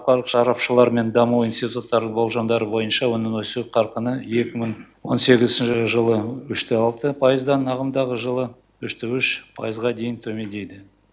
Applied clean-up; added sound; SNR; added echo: none; none; none; none.